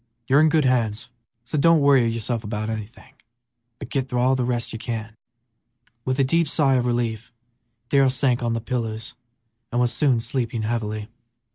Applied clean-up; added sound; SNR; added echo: none; none; none; none.